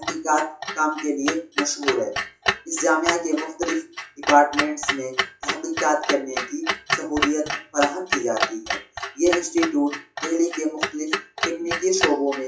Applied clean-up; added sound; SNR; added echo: classical method WPE with log-MMSE.